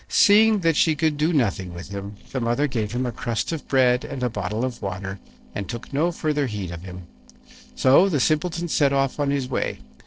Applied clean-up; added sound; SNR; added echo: neural separator model SepFormer DNS4.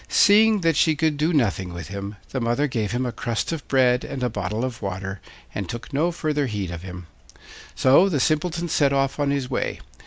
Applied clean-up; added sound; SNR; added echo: none; none; none; none.